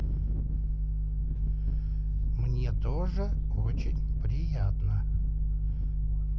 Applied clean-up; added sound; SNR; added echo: none; Wind; 8 dB; none.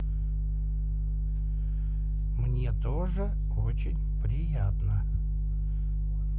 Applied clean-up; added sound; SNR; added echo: none; none; none; none.